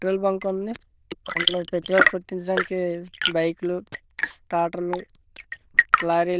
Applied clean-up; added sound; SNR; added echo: neural diffusion model UNIVERSE++.